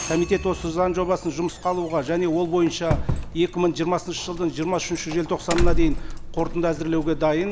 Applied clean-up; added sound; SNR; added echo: none; Doorbell; 4 dB; none.